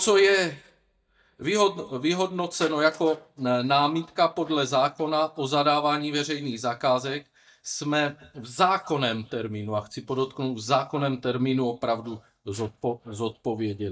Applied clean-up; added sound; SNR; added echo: neural mask model DeepFilterNet 3.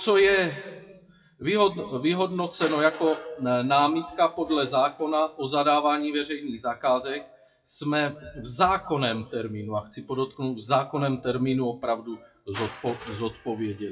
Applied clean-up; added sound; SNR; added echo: classical method WPE with log-MMSE.